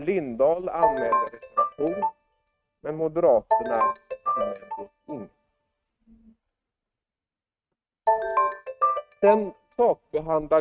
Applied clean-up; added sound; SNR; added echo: neural mask model RNNoise.